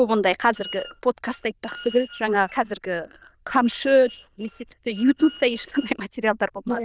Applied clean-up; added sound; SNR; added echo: neural diffusion model UNIVERSE++.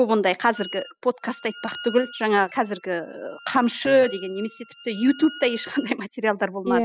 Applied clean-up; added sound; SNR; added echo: classical method spectral subtraction.